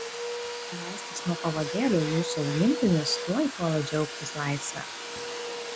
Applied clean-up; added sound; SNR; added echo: none; Domestic sounds, home sounds; 6 dB; none.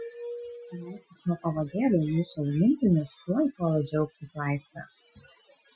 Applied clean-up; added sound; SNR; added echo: classical method Wiener filter.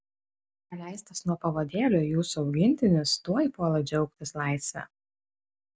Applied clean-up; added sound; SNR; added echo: none; none; none; none.